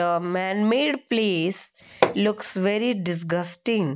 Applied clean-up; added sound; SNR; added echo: none; Hammer; 3 dB; none.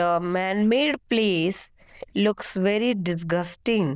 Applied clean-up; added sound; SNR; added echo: neural diffusion model UNIVERSE++.